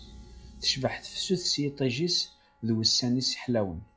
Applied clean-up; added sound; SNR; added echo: classical method log-MMSE.